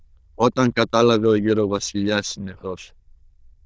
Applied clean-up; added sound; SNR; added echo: neural diffusion model UNIVERSE++.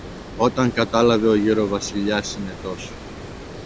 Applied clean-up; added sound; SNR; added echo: none; Water; 13 dB; none.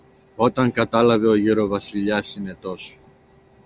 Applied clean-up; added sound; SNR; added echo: none; none; none; none.